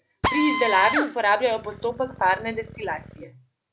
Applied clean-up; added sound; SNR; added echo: none; Drill; 5 dB; none.